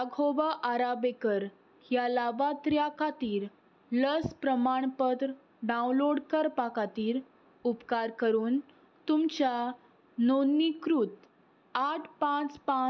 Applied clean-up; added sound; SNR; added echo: none; none; none; none.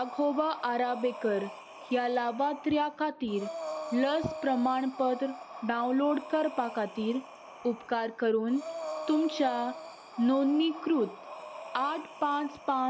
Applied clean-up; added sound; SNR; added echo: none; Breathing; 12 dB; none.